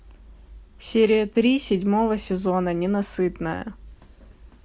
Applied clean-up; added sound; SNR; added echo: none; none; none; none.